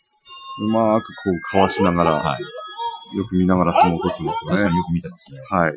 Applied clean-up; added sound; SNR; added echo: classical method Wiener filter.